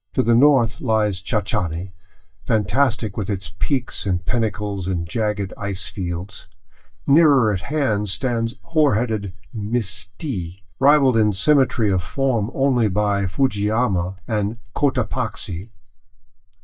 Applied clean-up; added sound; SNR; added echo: neural mask model DeepFilterNet 3.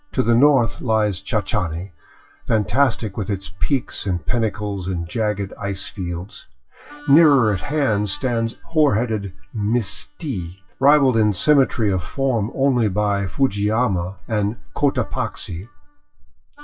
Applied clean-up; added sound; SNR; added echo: classical method WPE with log-MMSE.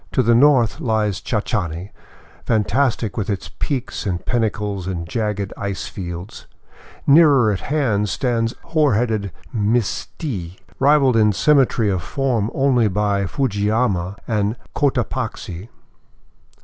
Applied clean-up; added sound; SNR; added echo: none; none; none; none.